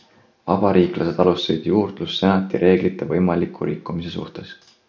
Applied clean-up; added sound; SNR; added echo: none; none; none; none.